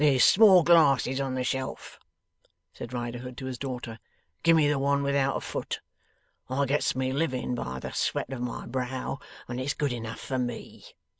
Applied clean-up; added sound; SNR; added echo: none; none; none; none.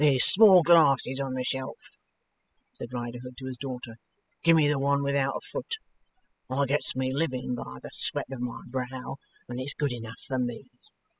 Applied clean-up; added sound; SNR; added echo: classical method spectral subtraction.